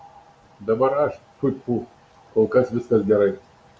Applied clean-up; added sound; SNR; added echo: none; none; none; none.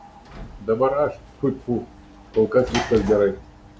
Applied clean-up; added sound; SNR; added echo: none; Sliding door / Slam; 13 dB; none.